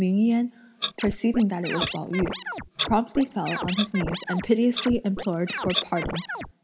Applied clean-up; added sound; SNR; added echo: none; Scratching (performance technique) + Clock; 7 dB; none.